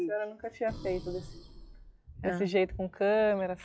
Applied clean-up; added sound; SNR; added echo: classical method log-MMSE.